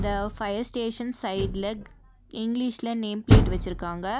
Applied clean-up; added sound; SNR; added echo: none; Door; -2 dB; none.